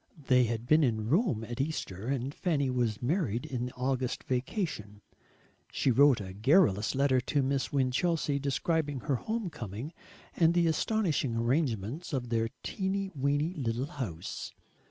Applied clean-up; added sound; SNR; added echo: none; none; none; none.